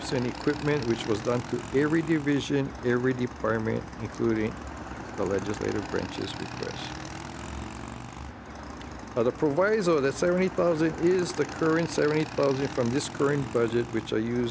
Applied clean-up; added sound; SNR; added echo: none; Motorcycle / Engine; 11 dB; none.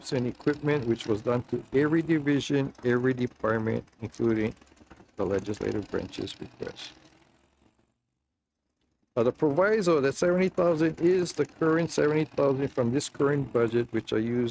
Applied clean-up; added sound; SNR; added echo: neural mask model RNNoise.